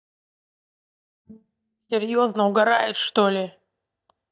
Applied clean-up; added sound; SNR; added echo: neural mask model DeepFilterNet 3.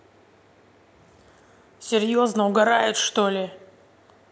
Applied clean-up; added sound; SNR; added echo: none; none; none; none.